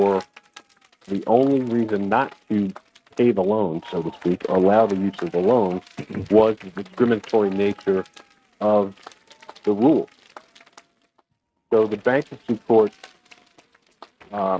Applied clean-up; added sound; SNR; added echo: neural mask model RNNoise.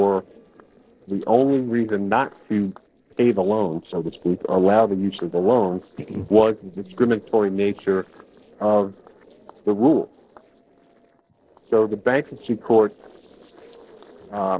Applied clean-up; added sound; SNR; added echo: neural separator model SepFormer DNS4.